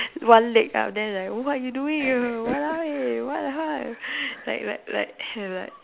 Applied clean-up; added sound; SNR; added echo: none; none; none; none.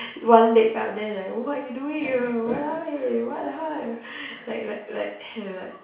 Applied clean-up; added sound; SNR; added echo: none; none; none; reverberation time 0.6 s.